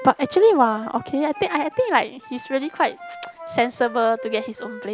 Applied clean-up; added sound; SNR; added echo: none; Wind instrument, woodwind instrument; 16 dB; none.